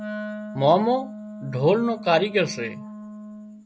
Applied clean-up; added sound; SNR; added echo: none; Wind instrument, woodwind instrument; 12 dB; none.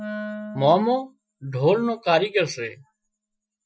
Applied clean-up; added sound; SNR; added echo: classical method Wiener filter.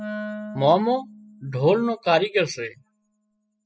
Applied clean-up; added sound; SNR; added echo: classical method spectral subtraction.